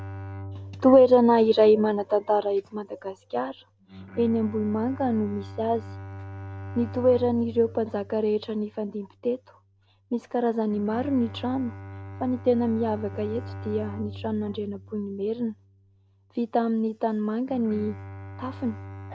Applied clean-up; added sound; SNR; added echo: none; Bowed string instrument; 15 dB; none.